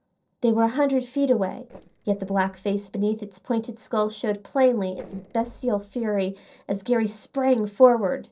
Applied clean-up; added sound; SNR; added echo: neural separator model SepFormer DNS4.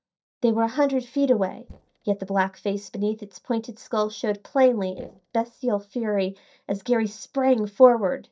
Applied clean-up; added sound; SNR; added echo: neural mask model DeepFilterNet 3.